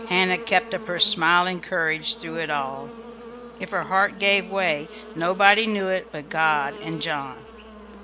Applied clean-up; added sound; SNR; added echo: none; Buzz; 15 dB; none.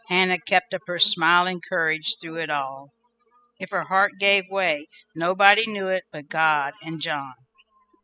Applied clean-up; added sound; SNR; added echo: classical method spectral subtraction.